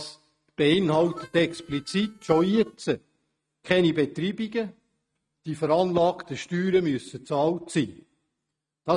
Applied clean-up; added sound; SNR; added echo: neural mask model RNNoise.